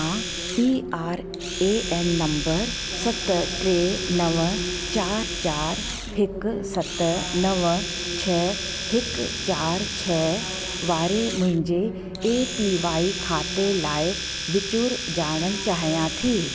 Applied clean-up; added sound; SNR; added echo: none; Domestic sounds, home sounds; 6 dB; none.